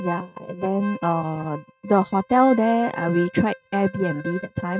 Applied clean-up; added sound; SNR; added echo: neural mask model RNNoise.